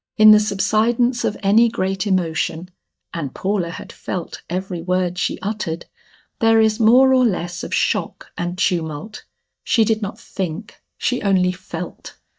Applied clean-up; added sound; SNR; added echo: neural mask model DeepFilterNet 3.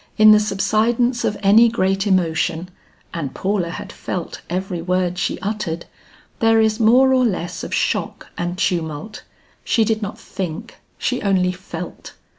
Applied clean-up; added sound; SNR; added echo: none; none; none; none.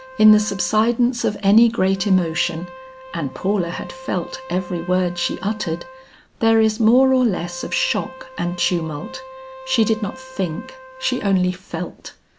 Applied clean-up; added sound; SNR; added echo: none; Wind instrument, woodwind instrument; 19 dB; none.